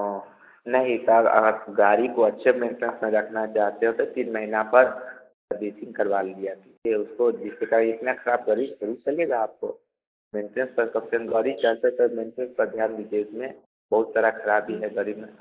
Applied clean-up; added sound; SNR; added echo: neural mask model Resemble Enhance denoiser.